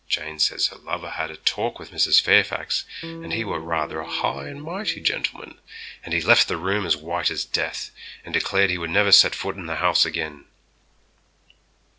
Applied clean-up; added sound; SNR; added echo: neural separator model SepFormer DNS4.